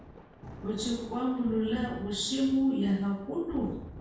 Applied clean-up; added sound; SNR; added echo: none; Thunder; 15 dB; reverberation time 0.6 s.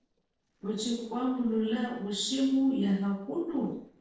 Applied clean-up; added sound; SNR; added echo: neural separator model SepFormer DNS4.